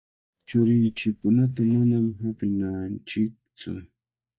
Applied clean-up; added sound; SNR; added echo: neural mask model DeepFilterNet 3.